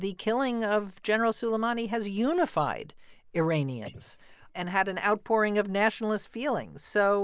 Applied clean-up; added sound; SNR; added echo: neural mask model Resemble Enhance denoiser.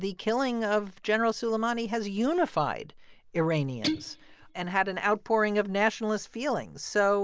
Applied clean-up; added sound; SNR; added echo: none; Guitar; 8 dB; none.